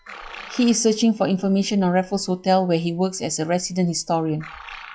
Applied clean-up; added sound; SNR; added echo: classical method log-MMSE.